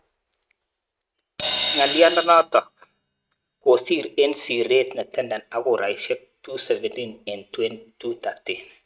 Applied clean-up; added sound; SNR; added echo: neural mask model RNNoise.